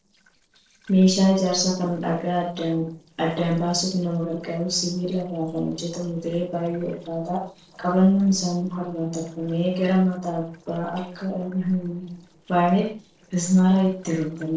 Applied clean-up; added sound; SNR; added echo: neural separator model SepFormer DNS4.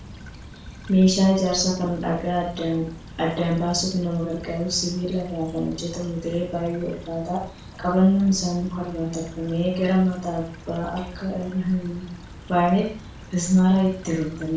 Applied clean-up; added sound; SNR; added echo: none; Stream / Trickle, dribble; 17 dB; reverberation time 0.4 s.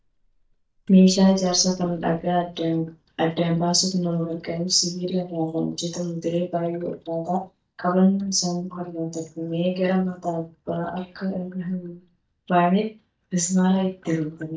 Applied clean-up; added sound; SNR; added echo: neural mask model DeepFilterNet 3.